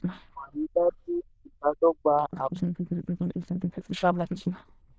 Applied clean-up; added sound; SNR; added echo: neural diffusion model UNIVERSE++.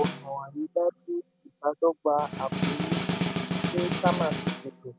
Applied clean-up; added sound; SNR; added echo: none; Snare drum; 2 dB; none.